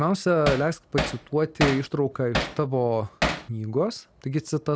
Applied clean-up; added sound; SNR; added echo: none; Hammer; 5 dB; none.